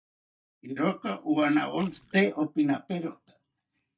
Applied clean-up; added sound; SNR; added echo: neural mask model DeepFilterNet 3.